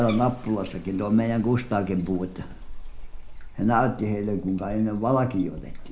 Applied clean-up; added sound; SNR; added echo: none; Bathtub (filling or washing); 12 dB; reverberation time 0.3 s.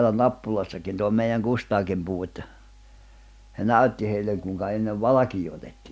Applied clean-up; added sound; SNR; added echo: none; none; none; none.